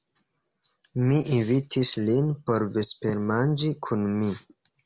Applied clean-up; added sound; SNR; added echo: none; none; none; none.